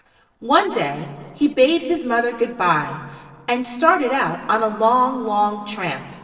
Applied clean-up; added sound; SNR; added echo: neural separator model SepFormer DNS4.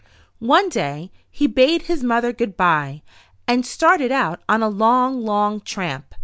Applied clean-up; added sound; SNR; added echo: none; none; none; none.